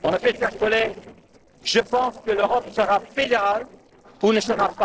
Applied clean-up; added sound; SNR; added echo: neural separator model SepFormer DNS4.